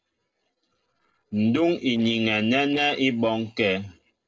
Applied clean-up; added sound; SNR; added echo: neural separator model SepFormer DNS4.